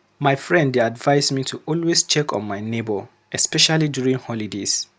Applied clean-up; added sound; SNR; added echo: none; none; none; none.